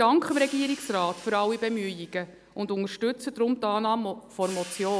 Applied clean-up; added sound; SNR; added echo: none; Cymbal; 19 dB; none.